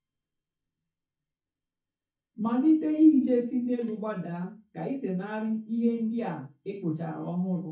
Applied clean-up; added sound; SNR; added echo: neural mask model DeepFilterNet 3.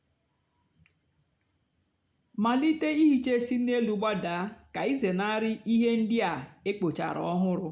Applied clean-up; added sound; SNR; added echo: none; none; none; none.